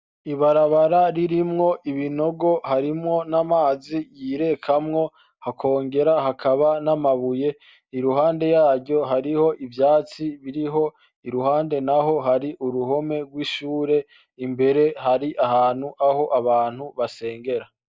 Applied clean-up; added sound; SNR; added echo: none; none; none; none.